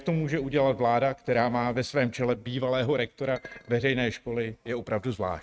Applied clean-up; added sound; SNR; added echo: neural mask model RNNoise.